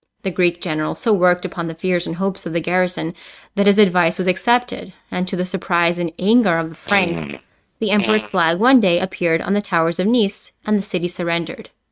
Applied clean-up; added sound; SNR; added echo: neural mask model RNNoise.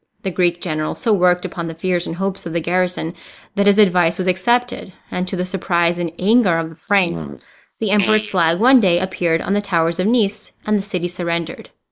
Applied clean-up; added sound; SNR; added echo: neural mask model Resemble Enhance denoiser.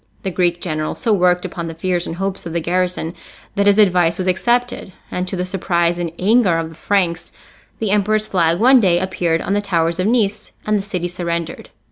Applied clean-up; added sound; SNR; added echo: none; none; none; none.